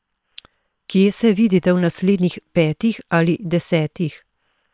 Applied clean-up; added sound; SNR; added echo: neural separator model SepFormer WHAM!.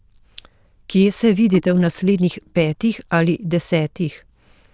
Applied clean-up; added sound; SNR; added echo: neural diffusion model UNIVERSE++.